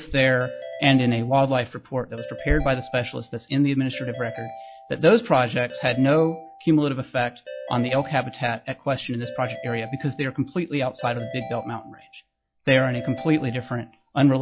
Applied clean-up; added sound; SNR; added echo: classical method log-MMSE.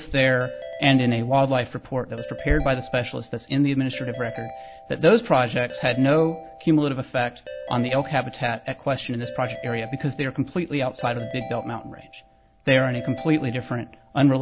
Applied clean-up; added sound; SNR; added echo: none; Ringtone / Keyboard (musical); 15 dB; none.